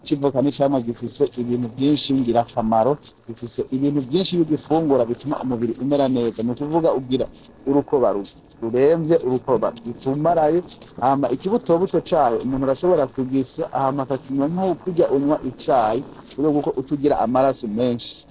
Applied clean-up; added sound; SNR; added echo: neural separator model SepFormer DNS4.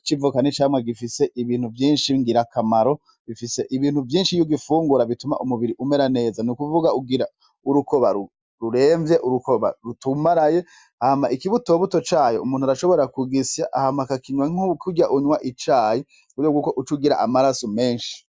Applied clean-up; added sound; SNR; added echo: none; none; none; none.